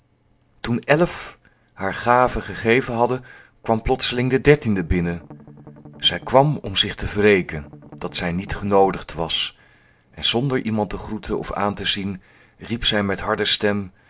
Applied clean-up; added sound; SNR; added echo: none; Strum; 20 dB; none.